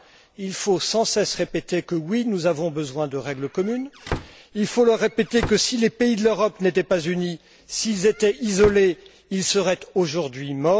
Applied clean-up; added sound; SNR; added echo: none; Squeak / Slam / Wood; 12 dB; none.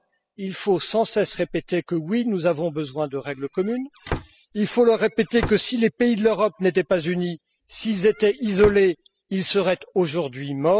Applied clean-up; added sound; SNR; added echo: classical method spectral subtraction.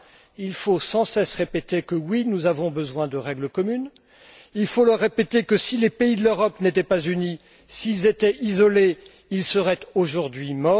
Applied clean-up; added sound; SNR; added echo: none; none; none; none.